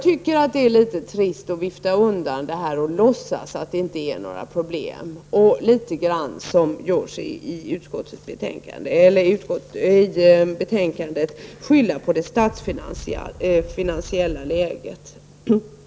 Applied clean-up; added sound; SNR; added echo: none; Wind; 15 dB; none.